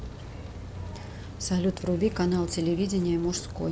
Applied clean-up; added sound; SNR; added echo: none; Rain; 10 dB; none.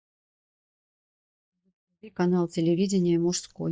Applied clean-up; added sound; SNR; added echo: neural mask model DeepFilterNet 3.